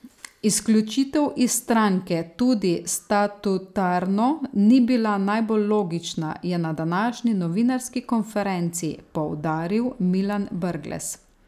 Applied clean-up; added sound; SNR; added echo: none; none; none; none.